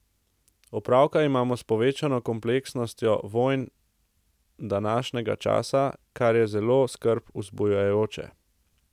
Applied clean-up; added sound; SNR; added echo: none; none; none; none.